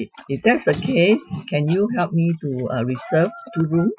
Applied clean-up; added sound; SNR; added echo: classical method Wiener filter.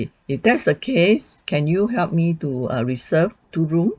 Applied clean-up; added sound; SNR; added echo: none; none; none; none.